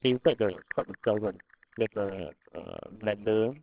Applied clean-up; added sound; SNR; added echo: neural separator model SepFormer WHAMR!.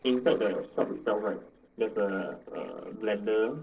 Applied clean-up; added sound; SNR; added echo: neural separator model SepFormer DNS4.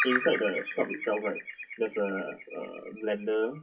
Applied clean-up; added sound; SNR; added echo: classical method WPE with log-MMSE.